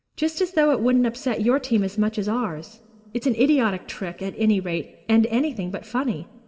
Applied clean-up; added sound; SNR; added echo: none; none; none; reverberation time 2.1 s.